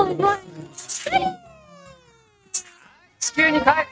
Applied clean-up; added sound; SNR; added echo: neural mask model RNNoise.